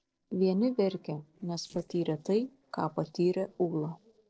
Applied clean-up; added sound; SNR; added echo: neural separator model SepFormer DNS4.